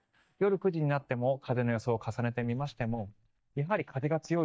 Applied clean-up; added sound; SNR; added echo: neural mask model DeepFilterNet 3.